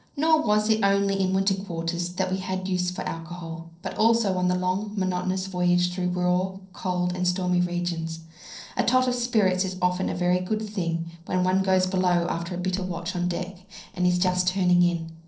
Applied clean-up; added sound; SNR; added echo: neural separator model SepFormer DNS4.